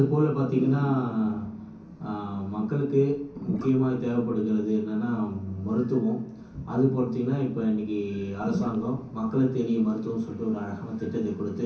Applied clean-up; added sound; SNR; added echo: none; Gurgling / Liquid; 10 dB; reverberation time 0.6 s.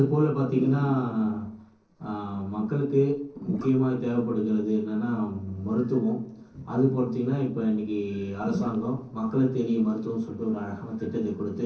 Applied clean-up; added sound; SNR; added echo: neural separator model SepFormer DNS4.